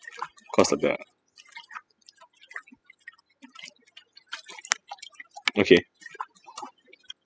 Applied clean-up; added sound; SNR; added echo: classical method spectral subtraction.